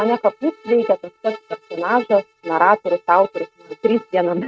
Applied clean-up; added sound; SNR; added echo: neural mask model RNNoise.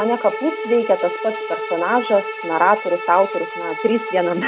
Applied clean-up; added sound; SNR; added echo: none; Bowed string instrument; 8 dB; none.